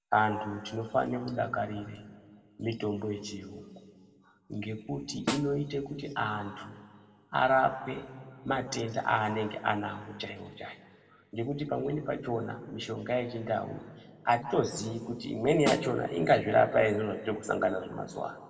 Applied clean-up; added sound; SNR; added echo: none; Snare drum; 8 dB; reverberation time 1.4 s.